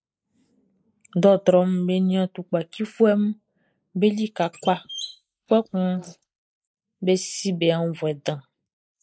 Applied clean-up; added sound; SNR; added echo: neural mask model Resemble Enhance denoiser.